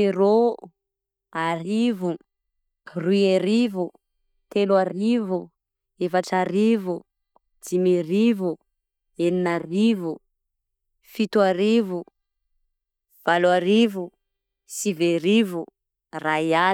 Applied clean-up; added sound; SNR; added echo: neural mask model DeepFilterNet 3.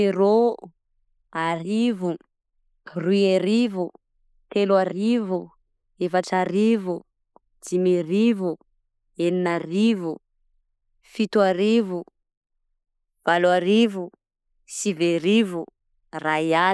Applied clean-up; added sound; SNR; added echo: neural mask model Resemble Enhance denoiser.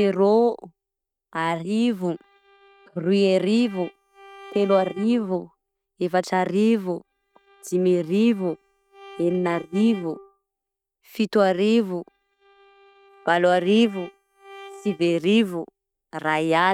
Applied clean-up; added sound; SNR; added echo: neural mask model RNNoise.